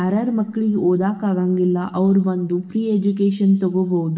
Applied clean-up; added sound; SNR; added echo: none; none; none; reverberation time 2.4 s.